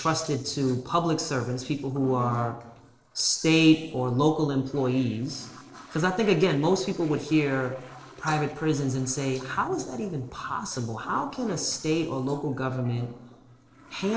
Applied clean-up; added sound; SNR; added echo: neural separator model SepFormer DNS4.